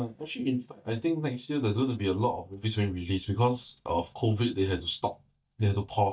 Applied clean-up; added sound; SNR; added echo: neural mask model DeepFilterNet 3.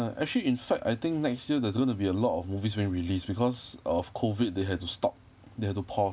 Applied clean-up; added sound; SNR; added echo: none; none; none; none.